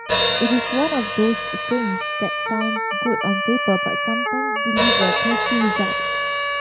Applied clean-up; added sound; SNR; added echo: none; Hi-hat + Motor vehicle (road) / Siren; -2 dB; none.